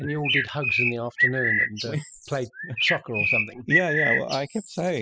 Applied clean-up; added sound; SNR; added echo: classical method spectral subtraction.